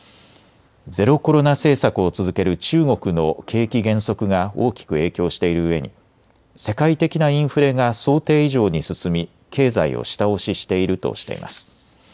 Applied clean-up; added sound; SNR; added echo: none; none; none; none.